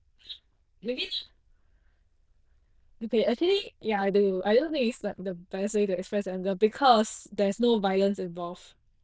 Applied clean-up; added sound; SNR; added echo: neural diffusion model UNIVERSE++.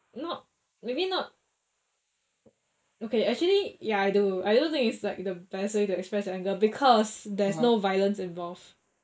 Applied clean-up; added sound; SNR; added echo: neural mask model Resemble Enhance denoiser.